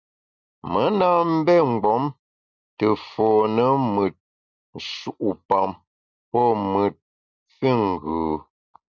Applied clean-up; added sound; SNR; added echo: none; none; none; none.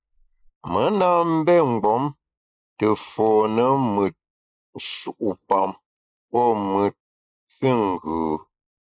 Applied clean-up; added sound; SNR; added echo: neural mask model Resemble Enhance denoiser.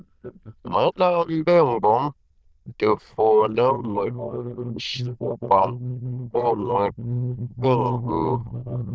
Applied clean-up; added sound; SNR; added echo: neural diffusion model UNIVERSE++.